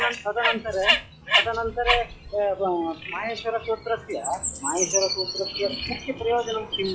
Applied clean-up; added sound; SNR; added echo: classical method log-MMSE.